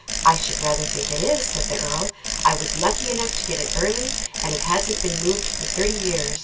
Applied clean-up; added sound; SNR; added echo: none; Bicycle; 0 dB; reverberation time 0.2 s.